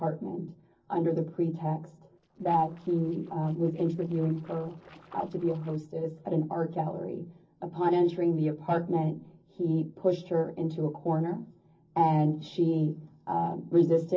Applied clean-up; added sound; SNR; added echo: neural separator model SepFormer DNS4.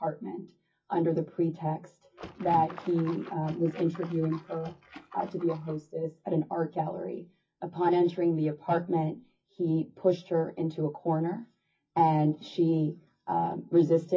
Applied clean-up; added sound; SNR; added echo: classical method WPE with log-MMSE.